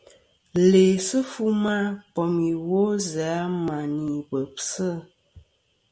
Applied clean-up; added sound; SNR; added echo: none; none; none; none.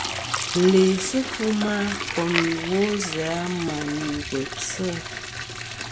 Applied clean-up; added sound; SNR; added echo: none; Fill (with liquid) + Liquid; 6 dB; none.